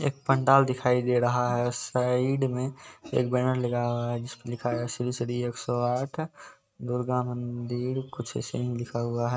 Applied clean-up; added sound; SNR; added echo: neural mask model RNNoise.